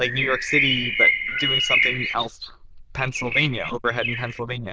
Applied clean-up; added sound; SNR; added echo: neural diffusion model UNIVERSE++.